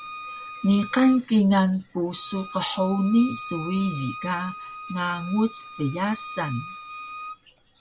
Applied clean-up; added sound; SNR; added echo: none; Bowed string instrument; 14 dB; none.